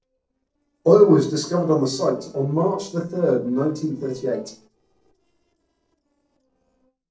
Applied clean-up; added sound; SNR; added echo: neural separator model SepFormer DNS4.